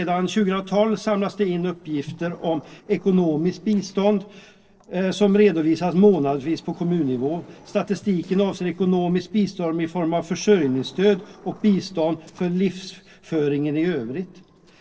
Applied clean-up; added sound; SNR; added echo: neural separator model SepFormer DNS4.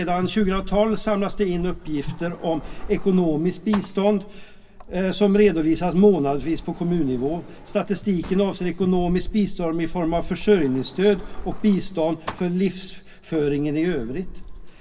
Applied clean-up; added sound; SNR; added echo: none; Sliding door; 10 dB; reverberation time 1.3 s.